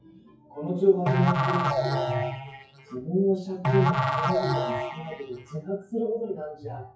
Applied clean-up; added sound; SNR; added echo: classical method WPE with log-MMSE.